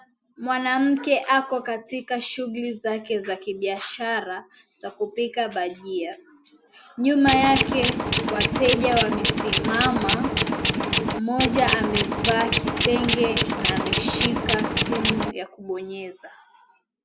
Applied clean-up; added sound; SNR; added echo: none; Tools; -5 dB; none.